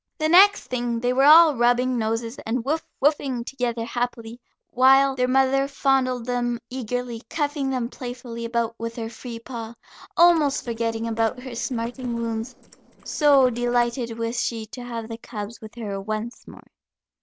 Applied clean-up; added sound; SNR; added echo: neural separator model SepFormer DNS4.